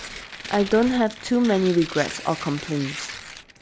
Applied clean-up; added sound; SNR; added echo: none; Tearing; 13 dB; none.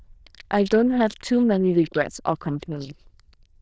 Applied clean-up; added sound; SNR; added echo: neural diffusion model UNIVERSE++.